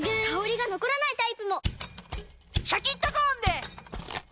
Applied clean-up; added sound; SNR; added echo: none; Mechanisms; 6 dB; none.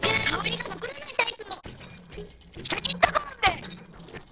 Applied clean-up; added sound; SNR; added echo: neural separator model SepFormer DNS4.